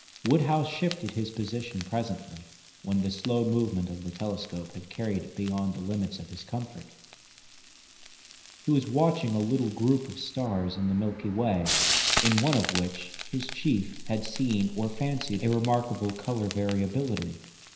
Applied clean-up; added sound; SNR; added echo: none; Frying (food); 8 dB; reverberation time 0.9 s.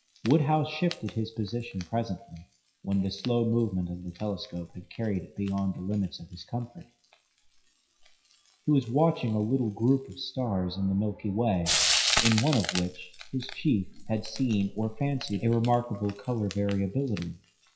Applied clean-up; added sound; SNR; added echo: classical method WPE with log-MMSE.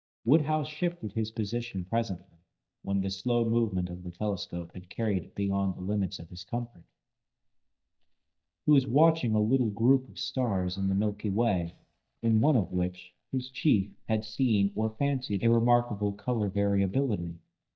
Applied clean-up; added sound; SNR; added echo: neural mask model DeepFilterNet 3.